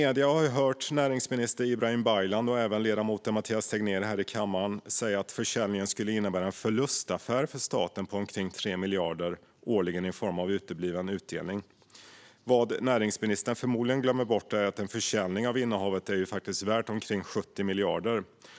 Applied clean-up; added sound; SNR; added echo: none; none; none; none.